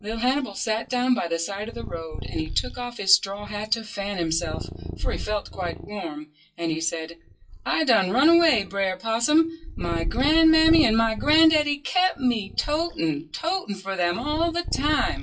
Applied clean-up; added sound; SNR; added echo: classical method WPE with log-MMSE.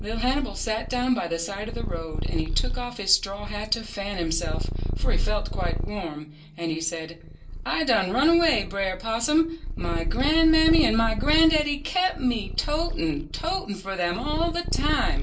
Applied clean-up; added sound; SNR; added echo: none; Purr; 2 dB; reverberation time 0.2 s.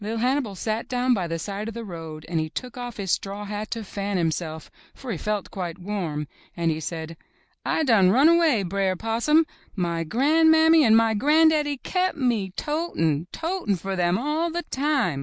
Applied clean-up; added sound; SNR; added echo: none; none; none; none.